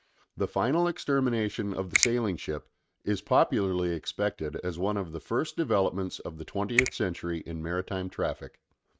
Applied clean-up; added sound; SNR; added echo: neural mask model RNNoise.